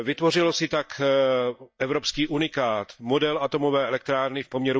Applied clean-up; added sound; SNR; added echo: neural mask model DeepFilterNet 3.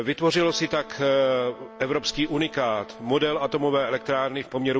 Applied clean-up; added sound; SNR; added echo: none; Trumpet; 20 dB; none.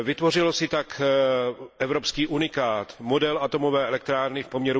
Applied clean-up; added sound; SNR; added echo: none; none; none; none.